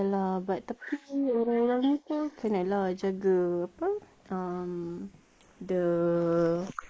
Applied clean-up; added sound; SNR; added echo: neural mask model Resemble Enhance denoiser.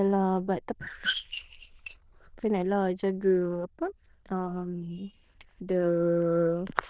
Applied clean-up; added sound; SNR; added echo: neural diffusion model UNIVERSE++.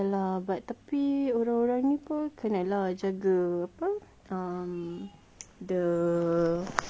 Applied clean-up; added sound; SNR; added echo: none; none; none; none.